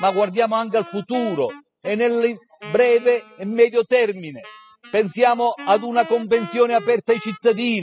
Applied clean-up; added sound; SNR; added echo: classical method spectral subtraction.